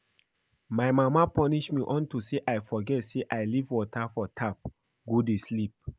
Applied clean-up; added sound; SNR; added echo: none; none; none; none.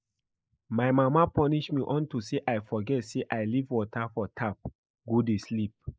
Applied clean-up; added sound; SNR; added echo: neural mask model Resemble Enhance denoiser.